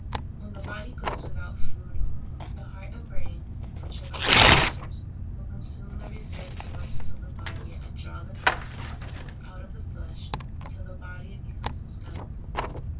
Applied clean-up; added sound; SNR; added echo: none; Tearing; -1 dB; reverberation time 0.2 s.